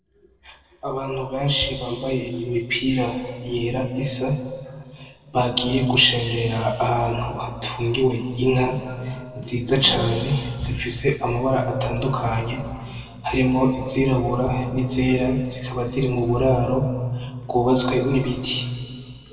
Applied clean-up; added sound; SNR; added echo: neural separator model SepFormer DNS4.